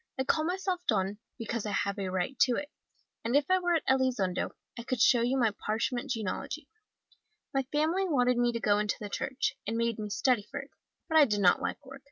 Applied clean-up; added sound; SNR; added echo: none; none; none; none.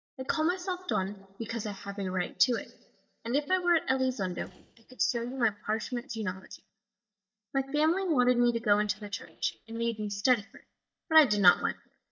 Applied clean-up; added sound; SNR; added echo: neural mask model DeepFilterNet 3.